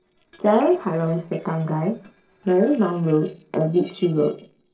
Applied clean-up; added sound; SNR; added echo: neural separator model SepFormer DNS4.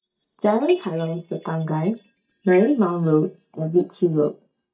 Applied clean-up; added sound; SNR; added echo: neural mask model DeepFilterNet 3.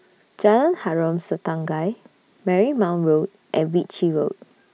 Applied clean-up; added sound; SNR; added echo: none; none; none; none.